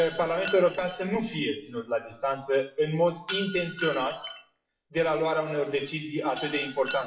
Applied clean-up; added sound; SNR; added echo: classical method WPE with log-MMSE.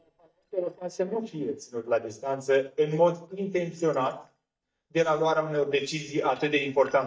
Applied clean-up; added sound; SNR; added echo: neural mask model DeepFilterNet 3.